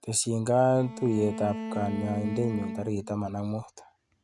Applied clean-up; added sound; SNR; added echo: neural mask model RNNoise.